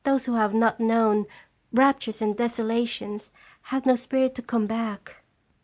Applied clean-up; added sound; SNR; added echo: none; none; none; none.